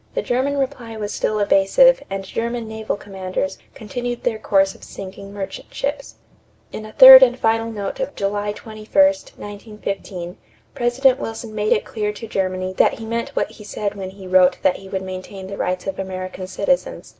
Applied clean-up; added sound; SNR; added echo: none; none; none; none.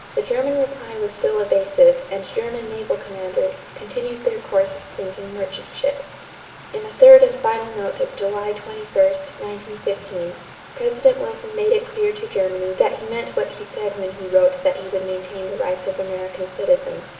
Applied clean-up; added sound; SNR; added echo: none; Stream; 19 dB; reverberation time 2.1 s.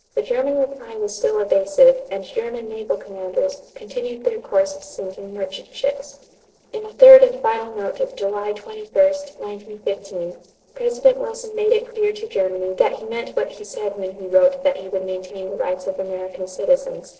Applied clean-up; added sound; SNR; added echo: neural separator model SepFormer DNS4.